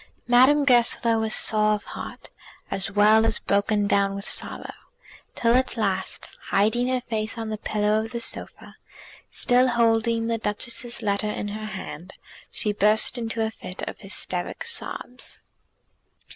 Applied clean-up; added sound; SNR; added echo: none; none; none; none.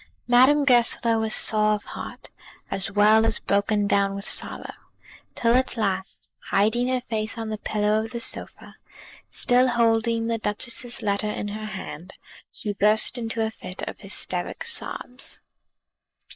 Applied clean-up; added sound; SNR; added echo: neural mask model Resemble Enhance denoiser.